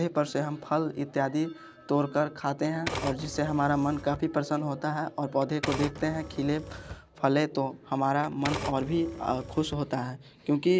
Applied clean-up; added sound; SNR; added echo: none; Typewriter; 11 dB; none.